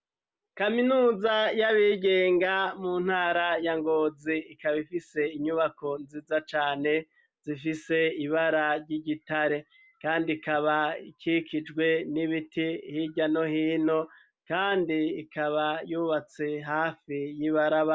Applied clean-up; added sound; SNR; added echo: none; none; none; none.